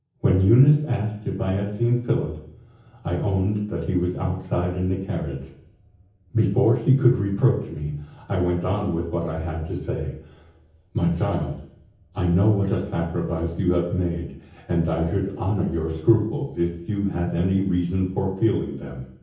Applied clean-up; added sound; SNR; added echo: none; none; none; reverberation time 0.7 s.